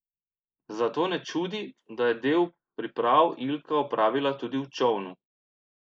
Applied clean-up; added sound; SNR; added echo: neural mask model Resemble Enhance denoiser.